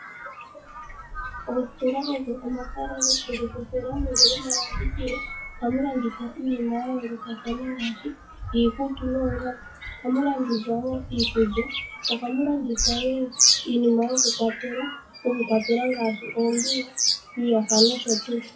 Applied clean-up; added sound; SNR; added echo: classical method WPE with log-MMSE.